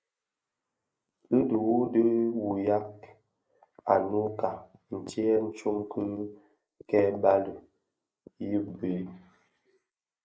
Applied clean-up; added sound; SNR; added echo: neural mask model Resemble Enhance denoiser.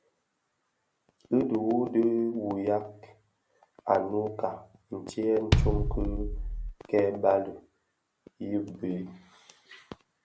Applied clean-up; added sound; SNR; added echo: none; Bass drum; -2 dB; none.